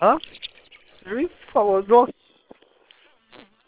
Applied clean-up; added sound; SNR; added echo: neural separator model SepFormer WHAM!.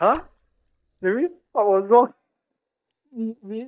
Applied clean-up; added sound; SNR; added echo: neural mask model DeepFilterNet 3.